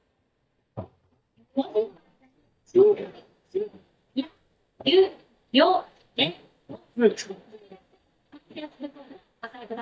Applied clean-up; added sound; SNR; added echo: neural mask model DeepFilterNet 3.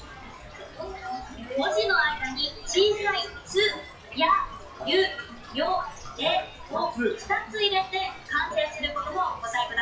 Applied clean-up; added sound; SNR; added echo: classical method WPE with log-MMSE.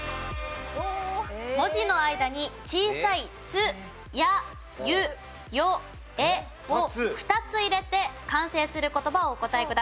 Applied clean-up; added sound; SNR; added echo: none; none; none; none.